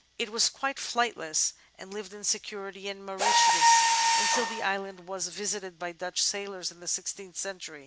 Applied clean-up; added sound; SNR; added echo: none; Mechanisms; -2 dB; none.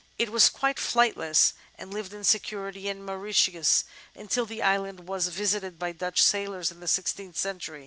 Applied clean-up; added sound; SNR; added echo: none; none; none; none.